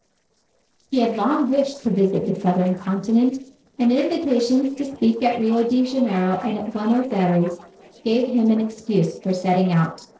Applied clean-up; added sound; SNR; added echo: neural separator model SepFormer DNS4.